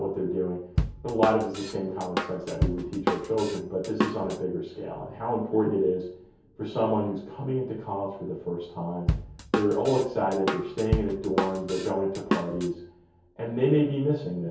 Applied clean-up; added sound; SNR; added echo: none; Drum / Drum kit; 2 dB; reverberation time 0.6 s.